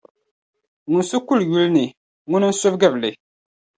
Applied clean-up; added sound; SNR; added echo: none; none; none; none.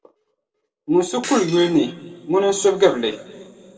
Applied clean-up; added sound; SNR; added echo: none; Shatter; 17 dB; reverberation time 2.1 s.